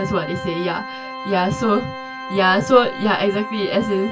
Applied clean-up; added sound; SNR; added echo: none; Organ; 10 dB; reverberation time 0.1 s.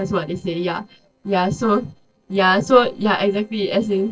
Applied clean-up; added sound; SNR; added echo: neural separator model SepFormer DNS4.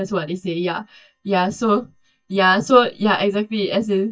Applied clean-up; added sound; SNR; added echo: neural mask model DeepFilterNet 3.